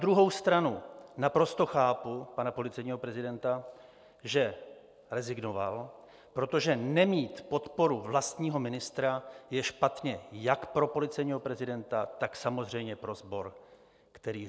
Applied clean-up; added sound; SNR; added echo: none; none; none; none.